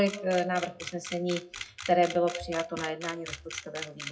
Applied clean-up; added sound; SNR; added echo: classical method WPE with log-MMSE.